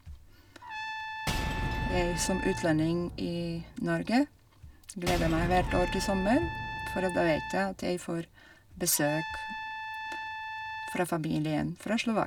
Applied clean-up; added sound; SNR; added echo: none; Trumpet + Shatter / Boom; 5 dB; none.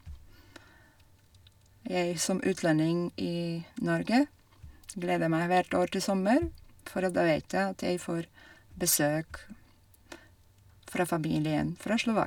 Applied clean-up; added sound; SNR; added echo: none; none; none; none.